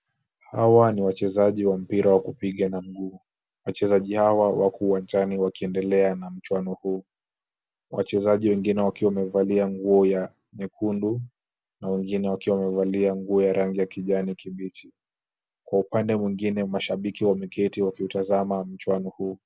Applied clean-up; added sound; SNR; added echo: none; none; none; none.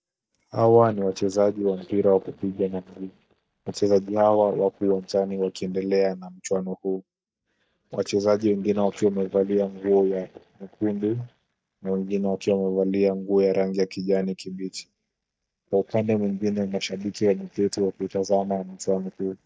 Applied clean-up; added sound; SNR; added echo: neural mask model DeepFilterNet 3.